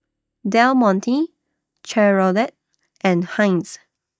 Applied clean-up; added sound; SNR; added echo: neural mask model DeepFilterNet 3.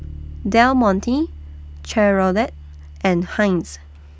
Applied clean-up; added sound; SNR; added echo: none; Bass guitar; 15 dB; none.